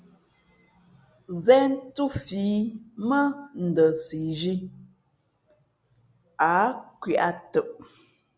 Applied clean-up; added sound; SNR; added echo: none; none; none; none.